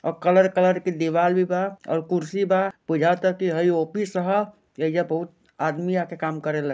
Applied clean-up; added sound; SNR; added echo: none; none; none; none.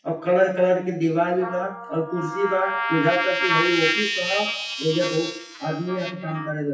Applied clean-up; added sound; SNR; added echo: classical method WPE with log-MMSE.